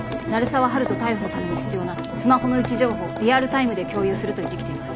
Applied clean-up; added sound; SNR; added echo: none; none; none; none.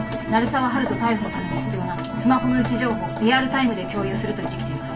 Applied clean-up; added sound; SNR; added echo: none; none; none; reverberation time 0.2 s.